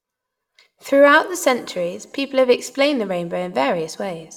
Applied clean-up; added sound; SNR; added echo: none; none; none; reverberation time 1.1 s.